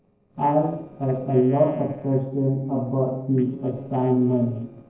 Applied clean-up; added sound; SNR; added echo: neural separator model SepFormer DNS4.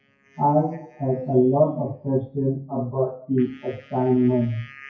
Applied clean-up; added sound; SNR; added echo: classical method WPE with log-MMSE.